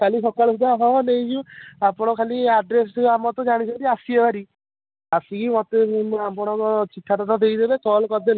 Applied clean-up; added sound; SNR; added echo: none; none; none; none.